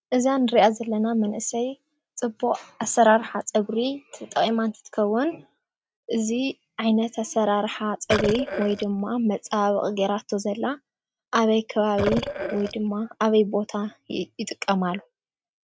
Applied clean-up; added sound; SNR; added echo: neural mask model RNNoise.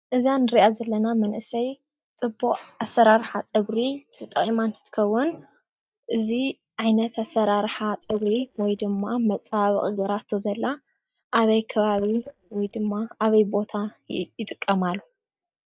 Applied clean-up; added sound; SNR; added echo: neural mask model DeepFilterNet 3.